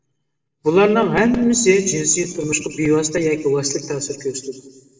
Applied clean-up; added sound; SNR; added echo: neural separator model SepFormer DNS4.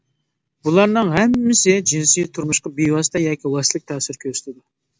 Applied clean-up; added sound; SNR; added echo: none; none; none; none.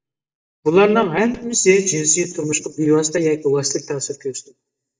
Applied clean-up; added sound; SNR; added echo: neural mask model DeepFilterNet 3.